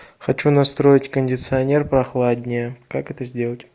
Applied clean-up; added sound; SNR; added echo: none; none; none; none.